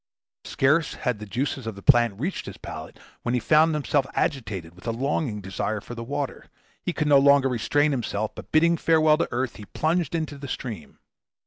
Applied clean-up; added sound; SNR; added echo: none; none; none; none.